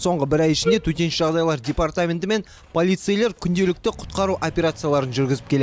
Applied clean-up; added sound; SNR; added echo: none; Wind instrument, woodwind instrument; 4 dB; none.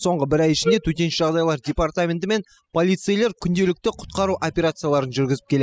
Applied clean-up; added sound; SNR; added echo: classical method spectral subtraction.